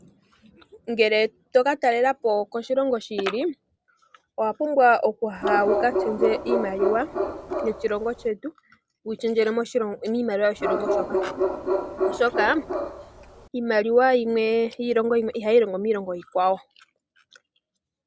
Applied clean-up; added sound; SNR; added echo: none; Bark; 2 dB; none.